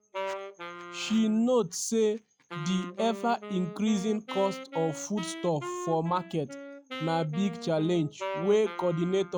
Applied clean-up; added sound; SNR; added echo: classical method log-MMSE.